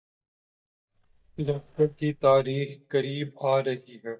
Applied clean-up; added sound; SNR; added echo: neural mask model DeepFilterNet 3.